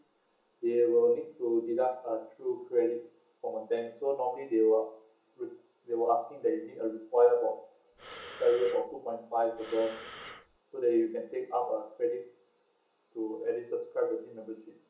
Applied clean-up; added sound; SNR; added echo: none; Breathing; 16 dB; reverberation time 0.8 s.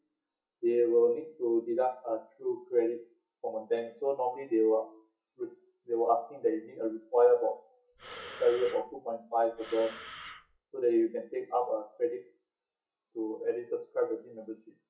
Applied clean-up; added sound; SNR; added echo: classical method WPE with log-MMSE.